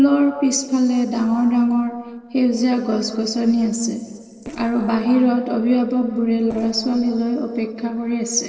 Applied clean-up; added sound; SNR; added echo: neural separator model SepFormer DNS4.